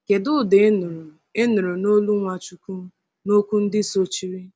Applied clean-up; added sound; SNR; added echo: none; none; none; none.